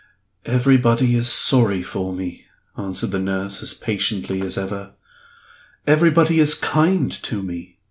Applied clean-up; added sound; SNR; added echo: none; none; none; none.